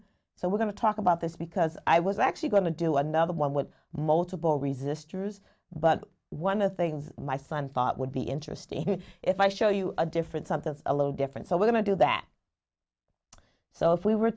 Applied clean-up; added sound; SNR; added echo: none; none; none; none.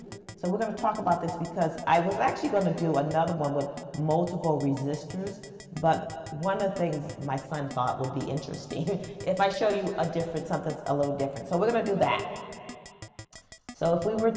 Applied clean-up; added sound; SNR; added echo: none; Keyboard (musical); 19 dB; reverberation time 2.3 s.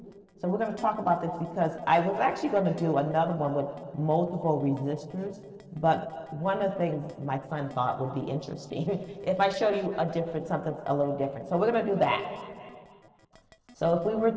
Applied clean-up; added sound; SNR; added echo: neural separator model SepFormer DNS4.